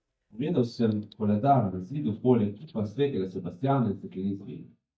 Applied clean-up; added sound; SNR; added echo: neural mask model DeepFilterNet 3.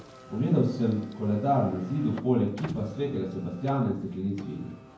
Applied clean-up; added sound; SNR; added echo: none; Car; 19 dB; reverberation time 0.9 s.